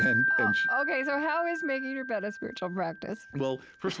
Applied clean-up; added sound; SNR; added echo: none; Wind chime; 0 dB; none.